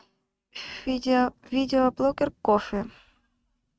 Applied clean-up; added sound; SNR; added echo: neural mask model RNNoise.